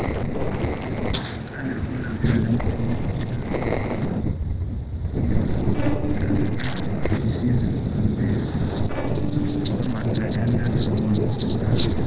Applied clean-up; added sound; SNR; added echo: neural separator model SepFormer DNS4.